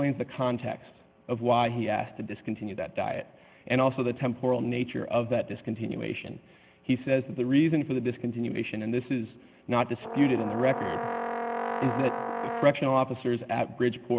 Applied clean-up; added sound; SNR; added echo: none; Brass instrument; 4 dB; none.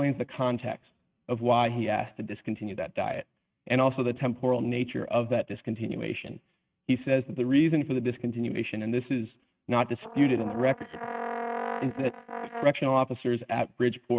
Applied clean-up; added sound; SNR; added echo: neural mask model RNNoise.